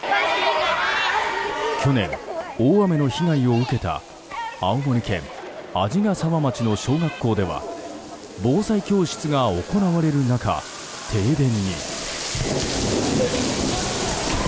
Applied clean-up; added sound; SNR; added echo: none; none; none; none.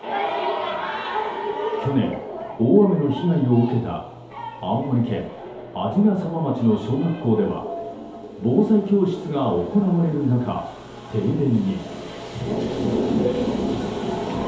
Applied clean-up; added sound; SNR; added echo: none; none; none; reverberation time 2.2 s.